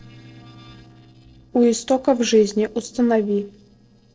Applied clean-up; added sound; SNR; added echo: neural separator model SepFormer DNS4.